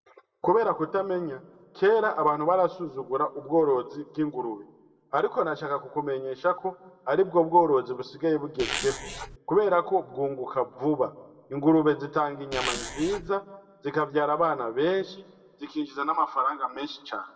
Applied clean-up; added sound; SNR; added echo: none; Zipper (clothing); 7 dB; reverberation time 0.8 s.